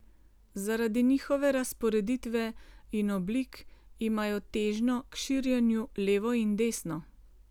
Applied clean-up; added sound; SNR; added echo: none; none; none; none.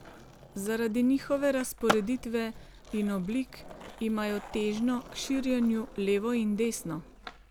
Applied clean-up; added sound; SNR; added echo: none; Skateboard; 12 dB; none.